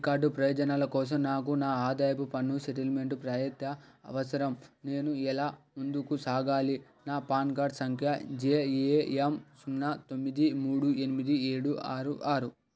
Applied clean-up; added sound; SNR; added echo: none; none; none; none.